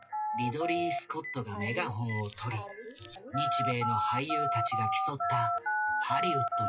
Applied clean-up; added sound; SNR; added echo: classical method WPE with log-MMSE.